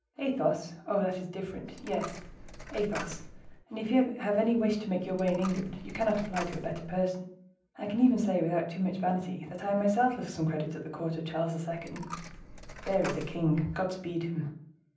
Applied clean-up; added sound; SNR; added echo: none; Coin (dropping); 12 dB; reverberation time 0.6 s.